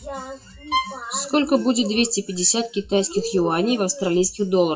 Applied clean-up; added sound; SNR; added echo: classical method WPE with log-MMSE.